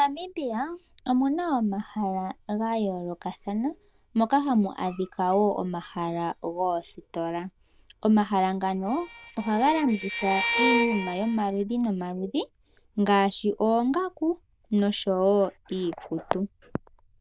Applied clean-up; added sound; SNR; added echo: neural diffusion model UNIVERSE++.